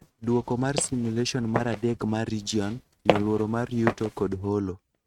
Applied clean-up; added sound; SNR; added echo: neural mask model RNNoise.